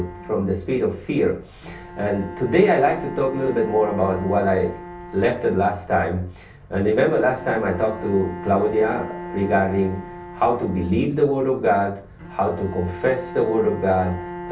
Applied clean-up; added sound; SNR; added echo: none; Bowed string instrument; 14 dB; reverberation time 0.4 s.